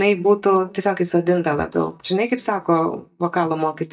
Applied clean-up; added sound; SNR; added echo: neural mask model DeepFilterNet 3.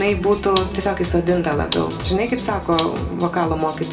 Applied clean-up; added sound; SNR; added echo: none; Gunshot, gunfire; 15 dB; reverberation time 1.6 s.